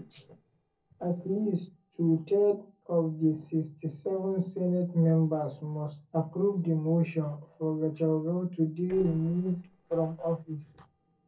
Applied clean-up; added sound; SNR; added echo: neural separator model SepFormer DNS4.